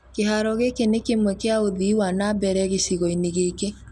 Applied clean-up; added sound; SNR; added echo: none; none; none; none.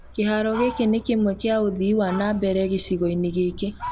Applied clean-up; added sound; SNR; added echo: none; Fowl; 16 dB; none.